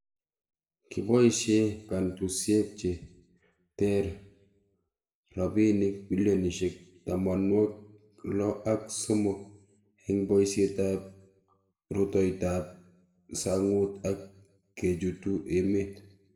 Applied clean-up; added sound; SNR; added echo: none; none; none; reverberation time 0.7 s.